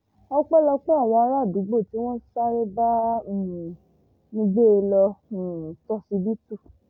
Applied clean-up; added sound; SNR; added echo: none; none; none; none.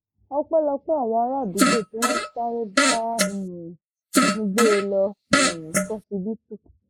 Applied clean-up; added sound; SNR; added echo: neural mask model Resemble Enhance denoiser.